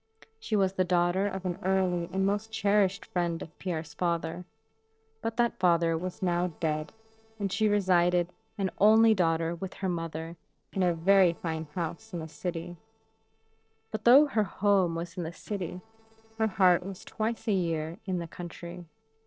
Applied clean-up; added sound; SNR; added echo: neural separator model SepFormer DNS4.